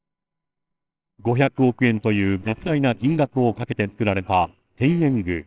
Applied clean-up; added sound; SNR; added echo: neural separator model SepFormer WHAMR!.